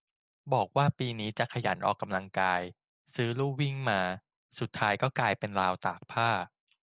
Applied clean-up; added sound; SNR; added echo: none; none; none; none.